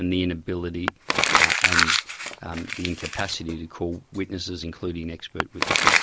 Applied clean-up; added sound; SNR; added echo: none; Crumpling, crinkling; -5 dB; none.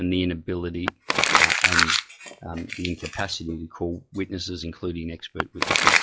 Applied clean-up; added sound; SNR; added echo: classical method log-MMSE.